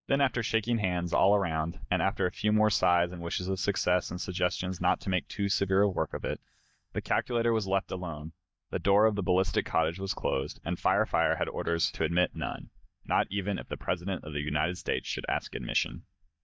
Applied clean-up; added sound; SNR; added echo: neural mask model DeepFilterNet 3.